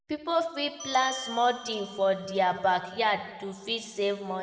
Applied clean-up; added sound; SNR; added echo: none; Bell; 15 dB; reverberation time 1.8 s.